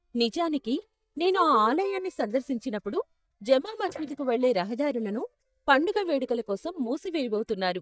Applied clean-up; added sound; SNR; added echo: neural mask model DeepFilterNet 3.